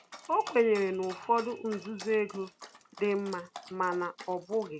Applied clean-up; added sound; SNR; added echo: none; Dog; 18 dB; none.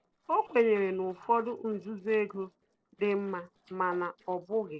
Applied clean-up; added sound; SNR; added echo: neural separator model SepFormer DNS4.